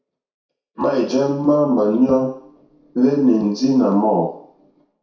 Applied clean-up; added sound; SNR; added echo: none; none; none; reverberation time 0.6 s.